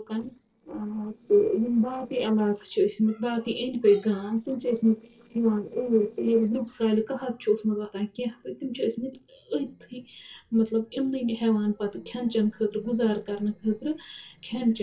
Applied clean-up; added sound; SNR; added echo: neural separator model SepFormer DNS4.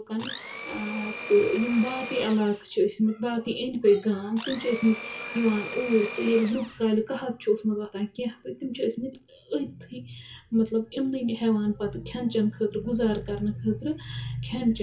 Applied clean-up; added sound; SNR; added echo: none; Domestic sounds, home sounds; 11 dB; reverberation time 0.2 s.